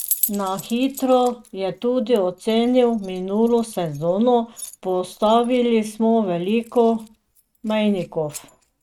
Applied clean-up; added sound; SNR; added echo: neural mask model RNNoise.